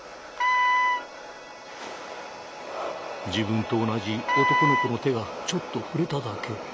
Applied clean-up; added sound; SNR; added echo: none; Wind instrument, woodwind instrument; -5 dB; none.